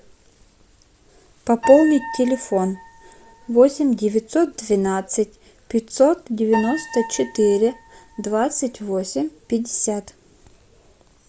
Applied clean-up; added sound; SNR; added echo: none; Piano; 16 dB; none.